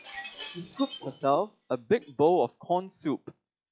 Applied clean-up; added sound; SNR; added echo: classical method log-MMSE.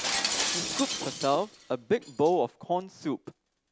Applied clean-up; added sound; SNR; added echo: none; Shatter; 4 dB; none.